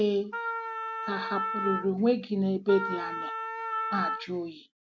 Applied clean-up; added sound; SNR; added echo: none; Wind instrument, woodwind instrument; 3 dB; none.